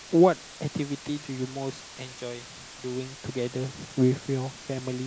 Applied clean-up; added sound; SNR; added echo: none; Water; 16 dB; none.